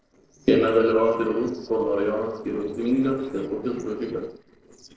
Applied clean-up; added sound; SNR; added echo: neural separator model SepFormer DNS4.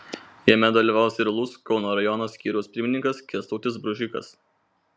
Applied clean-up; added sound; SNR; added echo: none; none; none; none.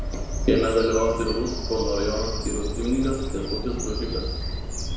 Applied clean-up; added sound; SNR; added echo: none; Bird vocalization, bird call, bird song; 2 dB; reverberation time 1.0 s.